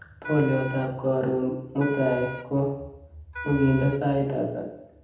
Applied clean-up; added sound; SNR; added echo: none; Wind instrument, woodwind instrument; 13 dB; reverberation time 0.8 s.